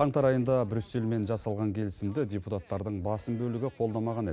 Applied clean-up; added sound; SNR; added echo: none; none; none; none.